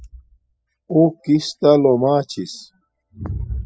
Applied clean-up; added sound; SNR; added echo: classical method spectral subtraction.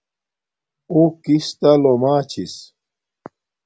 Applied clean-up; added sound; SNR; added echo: none; none; none; none.